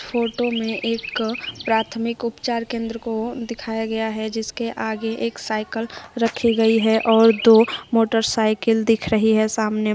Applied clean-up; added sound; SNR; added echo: none; Chirp, tweet; 17 dB; none.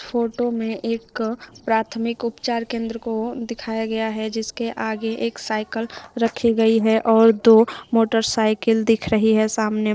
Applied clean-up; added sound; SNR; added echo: neural separator model SepFormer DNS4.